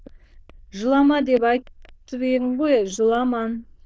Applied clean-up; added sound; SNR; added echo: neural diffusion model UNIVERSE++.